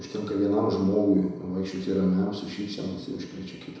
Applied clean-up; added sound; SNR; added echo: none; none; none; reverberation time 1.0 s.